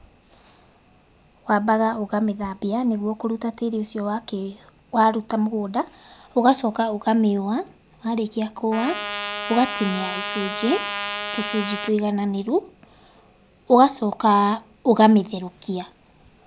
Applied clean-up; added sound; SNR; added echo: none; Trumpet; 7 dB; none.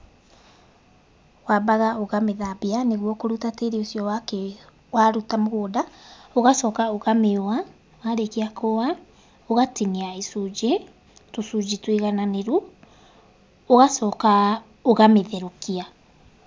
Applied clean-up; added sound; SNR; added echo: none; none; none; none.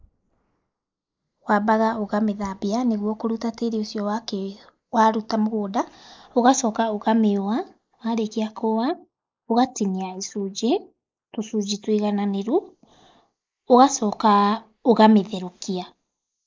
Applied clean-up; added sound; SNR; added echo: neural mask model Resemble Enhance denoiser.